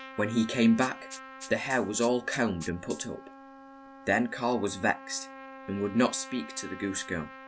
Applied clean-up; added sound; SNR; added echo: none; Trumpet + Rattle (instrument); 15 dB; none.